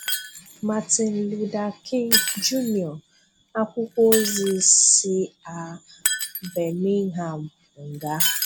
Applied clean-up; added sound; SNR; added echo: none; Shatter; 6 dB; none.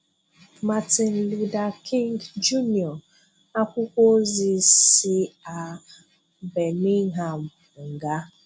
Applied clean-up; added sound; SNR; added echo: none; none; none; none.